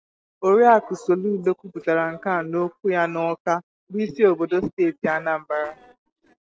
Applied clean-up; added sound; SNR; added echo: neural separator model SepFormer DNS4.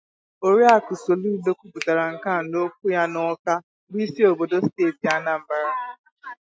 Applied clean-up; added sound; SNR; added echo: classical method Wiener filter.